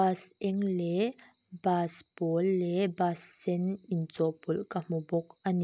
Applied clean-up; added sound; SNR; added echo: none; none; none; none.